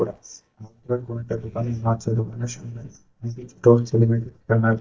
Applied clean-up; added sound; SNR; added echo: neural mask model DeepFilterNet 3.